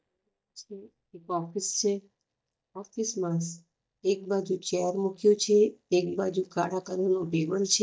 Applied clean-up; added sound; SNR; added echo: neural mask model DeepFilterNet 3.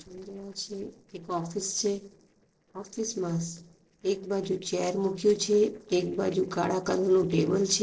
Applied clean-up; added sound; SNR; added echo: neural separator model SepFormer DNS4.